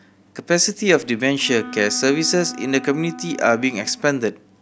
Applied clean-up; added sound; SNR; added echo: none; Wind instrument, woodwind instrument; 16 dB; none.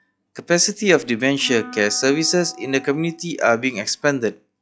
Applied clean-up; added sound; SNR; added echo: classical method log-MMSE.